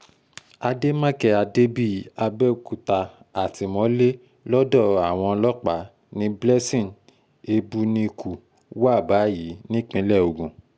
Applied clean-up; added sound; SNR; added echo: none; none; none; none.